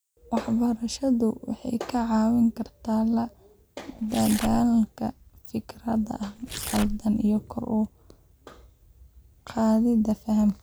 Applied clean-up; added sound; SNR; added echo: none; Tearing; 11 dB; none.